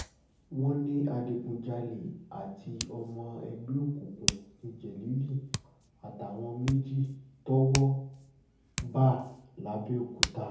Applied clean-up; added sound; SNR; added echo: none; Hands; 9 dB; reverberation time 0.7 s.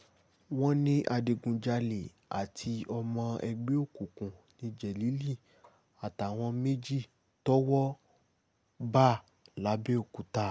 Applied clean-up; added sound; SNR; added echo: none; none; none; none.